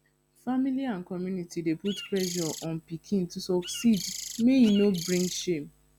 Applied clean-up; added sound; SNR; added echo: none; Bird; 10 dB; none.